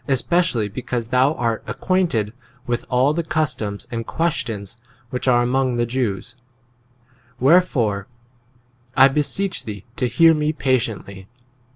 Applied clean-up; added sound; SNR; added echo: none; none; none; none.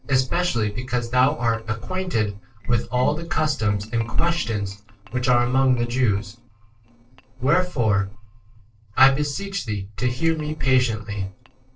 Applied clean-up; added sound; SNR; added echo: neural separator model SepFormer DNS4.